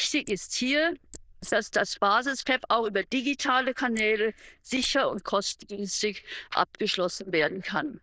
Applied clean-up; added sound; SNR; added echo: neural diffusion model UNIVERSE++.